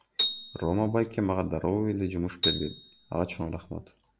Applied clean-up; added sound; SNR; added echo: none; Piano; 4 dB; none.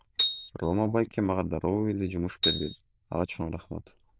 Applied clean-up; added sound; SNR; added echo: neural diffusion model UNIVERSE++.